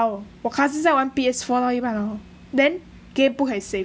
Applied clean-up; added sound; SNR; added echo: none; none; none; none.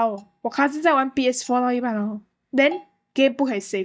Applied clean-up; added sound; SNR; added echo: neural mask model DeepFilterNet 3.